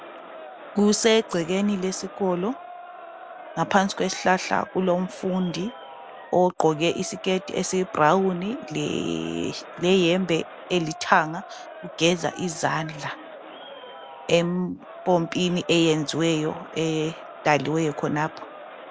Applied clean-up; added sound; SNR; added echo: none; Crowd; 16 dB; none.